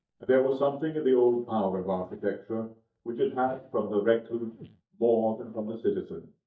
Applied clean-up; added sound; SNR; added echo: neural mask model DeepFilterNet 3.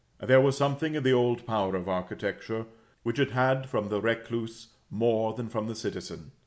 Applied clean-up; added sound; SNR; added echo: none; none; none; none.